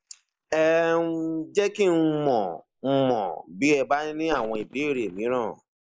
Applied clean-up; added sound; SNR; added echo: neural mask model Resemble Enhance denoiser.